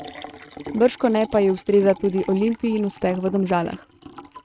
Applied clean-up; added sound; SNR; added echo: neural mask model RNNoise.